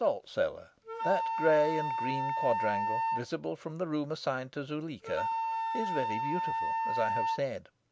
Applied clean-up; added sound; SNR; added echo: none; Wind instrument, woodwind instrument; 1 dB; none.